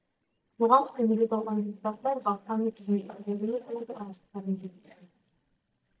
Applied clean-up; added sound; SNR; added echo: neural mask model DeepFilterNet 3.